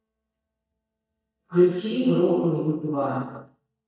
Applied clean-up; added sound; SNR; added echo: neural mask model DeepFilterNet 3.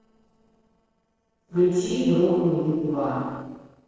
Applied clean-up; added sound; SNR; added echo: neural separator model SepFormer DNS4.